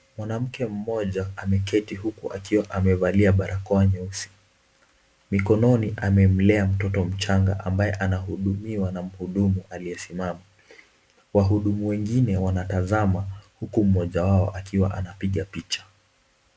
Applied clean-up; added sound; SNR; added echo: none; none; none; none.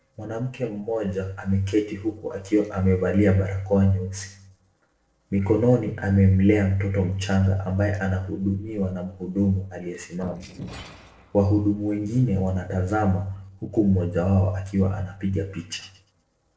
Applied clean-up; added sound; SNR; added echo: neural separator model SepFormer DNS4.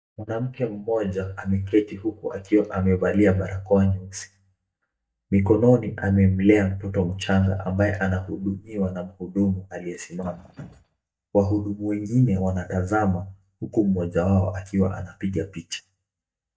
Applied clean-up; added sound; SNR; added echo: neural mask model DeepFilterNet 3.